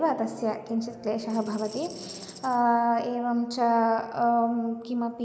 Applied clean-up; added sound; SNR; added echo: none; Tambourine; 19 dB; none.